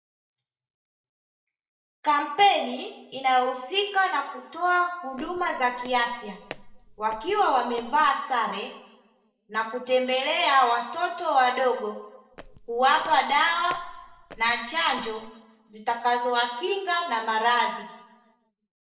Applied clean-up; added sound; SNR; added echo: neural separator model SepFormer DNS4.